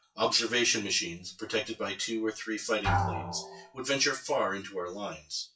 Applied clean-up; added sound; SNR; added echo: classical method WPE with log-MMSE.